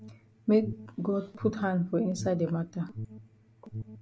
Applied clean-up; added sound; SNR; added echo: none; Alarm; 13 dB; none.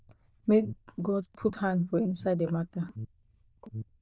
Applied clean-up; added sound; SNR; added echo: neural diffusion model UNIVERSE++.